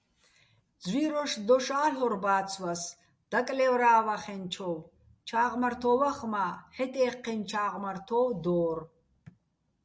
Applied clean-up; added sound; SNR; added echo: none; none; none; none.